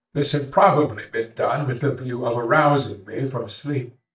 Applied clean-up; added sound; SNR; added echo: neural mask model DeepFilterNet 3.